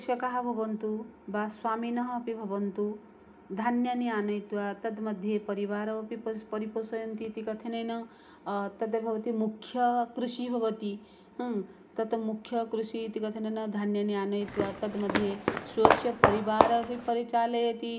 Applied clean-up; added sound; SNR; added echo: none; Walk, footsteps; -3 dB; reverberation time 0.3 s.